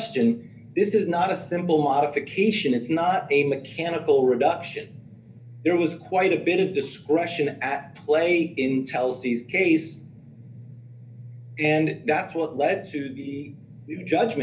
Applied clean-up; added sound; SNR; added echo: none; none; none; reverberation time 0.3 s.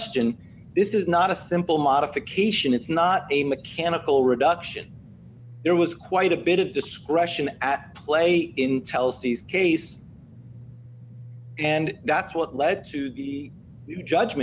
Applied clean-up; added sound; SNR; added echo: none; none; none; none.